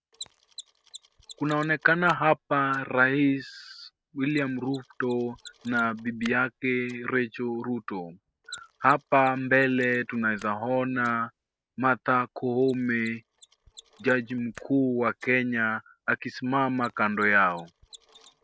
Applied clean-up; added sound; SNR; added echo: neural mask model RNNoise.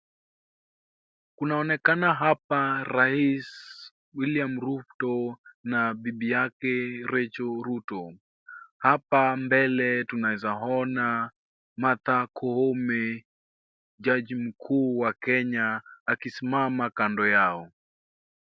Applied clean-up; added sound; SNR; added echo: none; none; none; none.